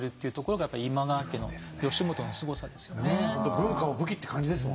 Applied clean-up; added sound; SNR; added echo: none; none; none; none.